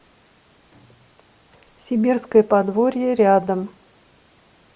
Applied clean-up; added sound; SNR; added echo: none; none; none; none.